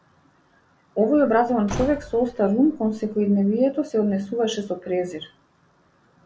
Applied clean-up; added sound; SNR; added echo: none; Slam / Wood; 14 dB; none.